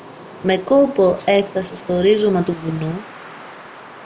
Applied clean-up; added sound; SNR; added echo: none; Wind; 18 dB; none.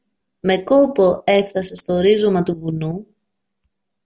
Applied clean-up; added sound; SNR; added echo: none; none; none; none.